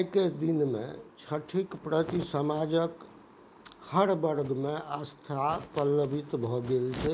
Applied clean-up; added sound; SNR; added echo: none; none; none; none.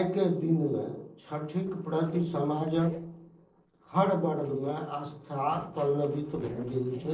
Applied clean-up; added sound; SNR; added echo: neural separator model SepFormer DNS4.